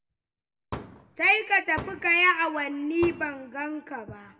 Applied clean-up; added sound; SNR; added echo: none; Fireworks; 15 dB; reverberation time 1.0 s.